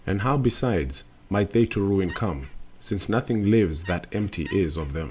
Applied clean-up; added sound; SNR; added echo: none; Wood; 20 dB; none.